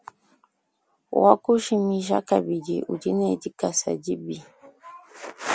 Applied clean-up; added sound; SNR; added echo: none; none; none; none.